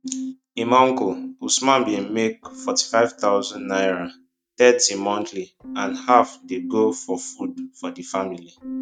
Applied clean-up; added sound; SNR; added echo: neural mask model RNNoise.